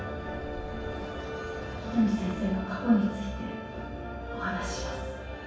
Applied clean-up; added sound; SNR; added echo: none; Bird vocalization, bird call, bird song; 14 dB; reverberation time 0.7 s.